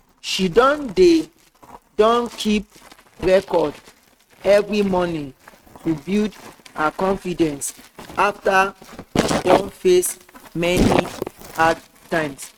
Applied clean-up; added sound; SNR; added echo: neural mask model RNNoise.